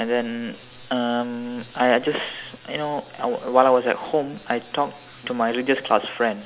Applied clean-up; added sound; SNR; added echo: none; none; none; none.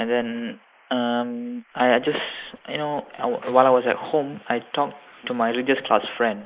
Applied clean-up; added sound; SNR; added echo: neural mask model Resemble Enhance denoiser.